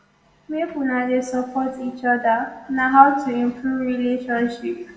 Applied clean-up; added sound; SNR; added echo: none; none; none; reverberation time 0.7 s.